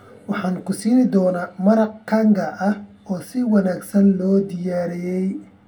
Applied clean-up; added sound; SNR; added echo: none; none; none; reverberation time 0.2 s.